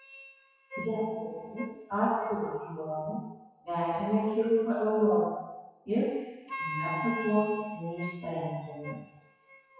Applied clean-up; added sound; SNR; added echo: classical method WPE with log-MMSE.